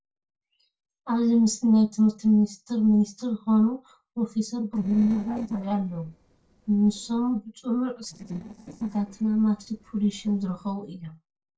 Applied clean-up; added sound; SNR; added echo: neural separator model SepFormer DNS4.